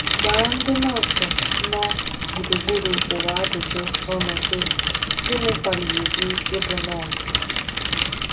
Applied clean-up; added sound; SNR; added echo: none; Mechanisms / Bicycle; -4 dB; reverberation time 0.2 s.